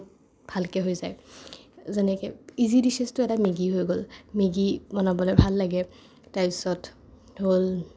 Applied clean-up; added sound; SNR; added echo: none; none; none; none.